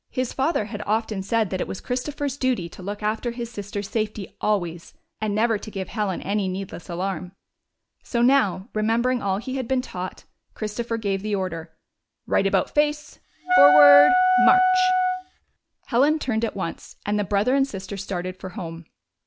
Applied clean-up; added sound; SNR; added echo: none; Wind instrument, woodwind instrument; -4 dB; none.